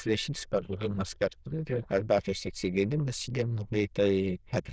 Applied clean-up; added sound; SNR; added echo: neural diffusion model UNIVERSE++.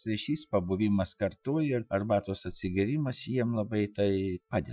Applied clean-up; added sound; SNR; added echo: classical method Wiener filter.